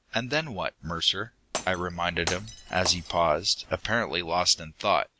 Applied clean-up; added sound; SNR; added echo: none; Glass; 11 dB; none.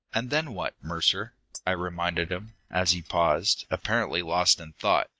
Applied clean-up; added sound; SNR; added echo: neural mask model DeepFilterNet 3.